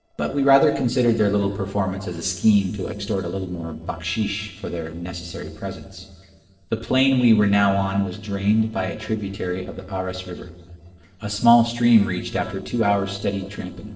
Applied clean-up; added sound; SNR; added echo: neural separator model SepFormer DNS4.